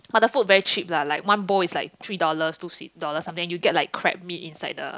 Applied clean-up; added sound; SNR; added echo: none; none; none; none.